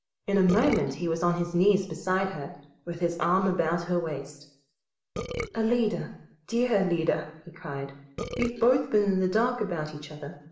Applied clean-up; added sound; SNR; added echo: none; Burping, eructation; 6 dB; reverberation time 0.7 s.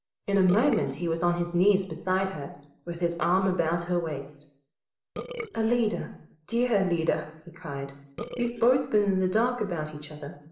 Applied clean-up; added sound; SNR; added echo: neural separator model SepFormer DNS4.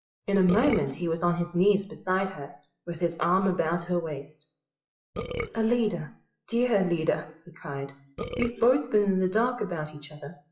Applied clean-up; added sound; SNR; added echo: classical method WPE with log-MMSE.